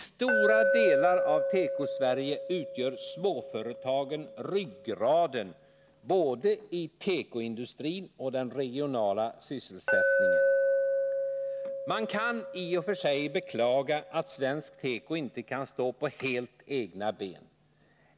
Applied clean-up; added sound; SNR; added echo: none; Glass; 1 dB; none.